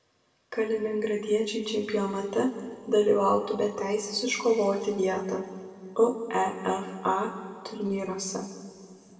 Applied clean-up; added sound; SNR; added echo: none; none; none; reverberation time 2.0 s.